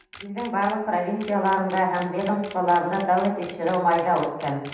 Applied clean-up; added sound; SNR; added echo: none; Camera; 20 dB; reverberation time 0.8 s.